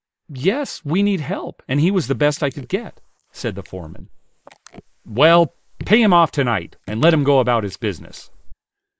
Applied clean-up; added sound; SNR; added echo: neural mask model Resemble Enhance denoiser.